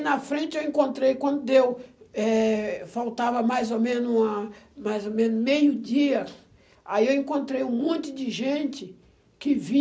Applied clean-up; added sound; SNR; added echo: none; none; none; none.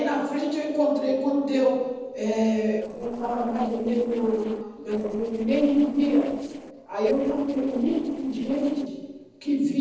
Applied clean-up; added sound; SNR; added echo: neural separator model SepFormer DNS4.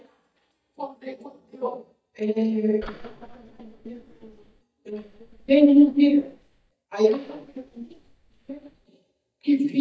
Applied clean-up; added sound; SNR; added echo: neural mask model DeepFilterNet 3.